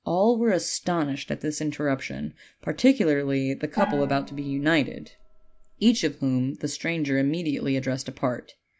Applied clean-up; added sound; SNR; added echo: none; Gong; 11 dB; none.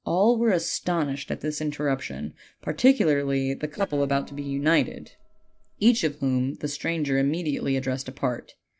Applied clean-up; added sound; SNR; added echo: neural separator model SepFormer DNS4.